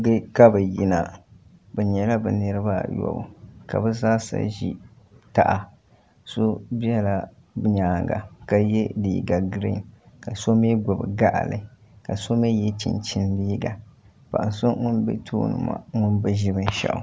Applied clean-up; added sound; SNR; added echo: none; none; none; none.